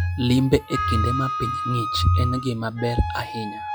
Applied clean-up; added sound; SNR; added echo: classical method log-MMSE.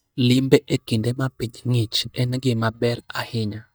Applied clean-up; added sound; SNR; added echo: neural mask model DeepFilterNet 3.